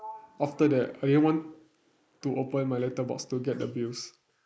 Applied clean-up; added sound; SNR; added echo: neural mask model Resemble Enhance denoiser.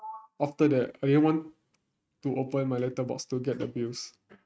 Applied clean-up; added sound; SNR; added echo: neural mask model RNNoise.